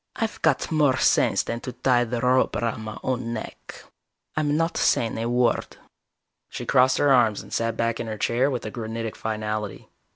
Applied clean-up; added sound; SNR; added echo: none; none; none; none.